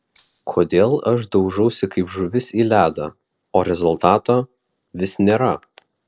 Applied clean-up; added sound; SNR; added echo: neural separator model SepFormer DNS4.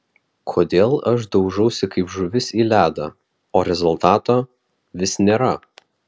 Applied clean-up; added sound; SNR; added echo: none; none; none; none.